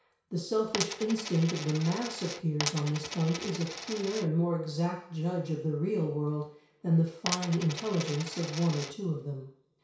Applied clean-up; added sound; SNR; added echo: none; Coin (dropping); 8 dB; reverberation time 0.6 s.